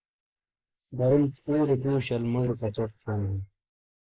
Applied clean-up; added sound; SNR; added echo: neural mask model Resemble Enhance denoiser.